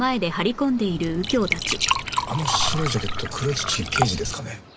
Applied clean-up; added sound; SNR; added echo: none; Liquid; 2 dB; none.